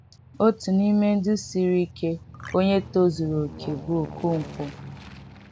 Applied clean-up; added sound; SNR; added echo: none; Marimba, xylophone + Aircraft; 16 dB; none.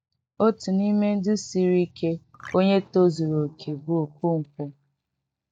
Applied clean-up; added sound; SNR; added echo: neural mask model DeepFilterNet 3.